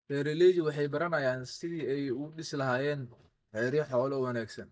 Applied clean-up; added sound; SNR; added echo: neural mask model DeepFilterNet 3.